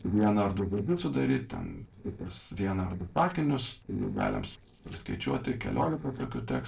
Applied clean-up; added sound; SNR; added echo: neural separator model SepFormer DNS4.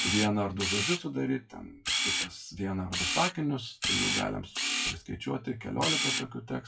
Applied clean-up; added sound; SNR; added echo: classical method WPE with log-MMSE.